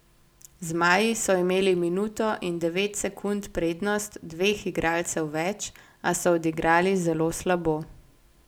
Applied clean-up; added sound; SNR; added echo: none; none; none; none.